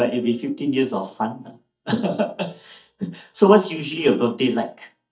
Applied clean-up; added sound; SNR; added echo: neural mask model DeepFilterNet 3.